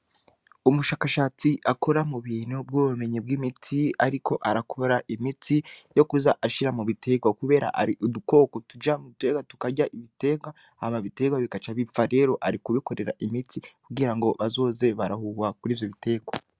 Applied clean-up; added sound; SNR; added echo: none; none; none; none.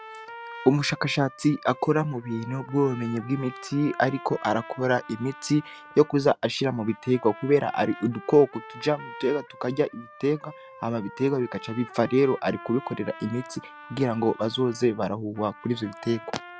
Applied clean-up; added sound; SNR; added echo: none; Trumpet; 18 dB; none.